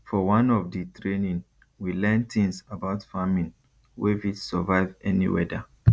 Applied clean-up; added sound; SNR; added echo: none; none; none; none.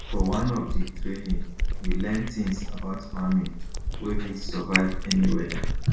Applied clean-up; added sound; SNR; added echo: none; Cat; -1 dB; reverberation time 0.5 s.